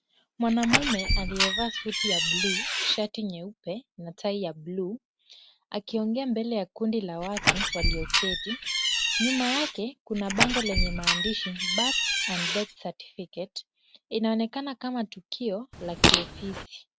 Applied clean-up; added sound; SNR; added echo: none; Fart + Door; -4 dB; none.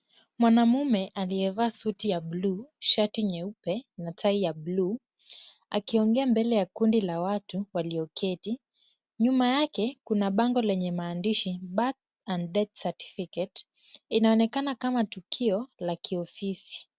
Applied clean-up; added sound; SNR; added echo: none; none; none; none.